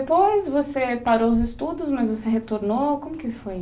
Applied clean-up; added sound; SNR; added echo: none; none; none; none.